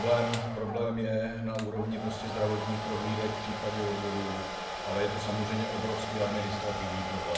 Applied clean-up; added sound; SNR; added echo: none; Domestic sounds, home sounds; 5 dB; reverberation time 0.7 s.